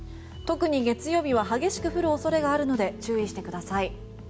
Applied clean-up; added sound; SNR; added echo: none; none; none; none.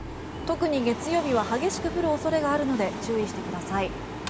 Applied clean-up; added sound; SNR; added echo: none; Mechanical fan; 9 dB; none.